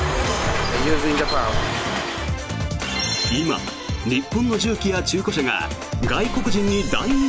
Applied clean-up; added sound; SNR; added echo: none; Water / Splash, splatter; 3 dB; none.